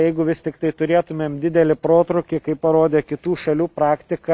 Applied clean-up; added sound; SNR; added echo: none; none; none; none.